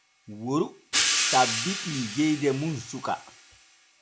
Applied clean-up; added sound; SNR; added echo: none; Hi-hat; 2 dB; none.